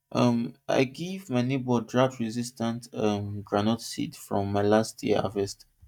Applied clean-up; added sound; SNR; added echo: neural mask model DeepFilterNet 3.